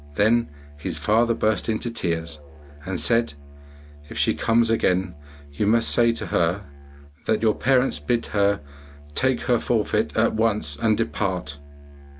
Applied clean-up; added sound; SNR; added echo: none; Musical instrument; 18 dB; none.